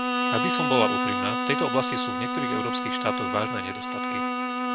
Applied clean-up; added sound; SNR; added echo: none; Bowed string instrument; -3 dB; none.